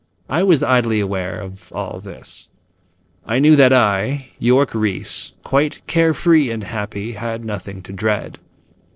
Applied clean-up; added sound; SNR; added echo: neural separator model SepFormer DNS4.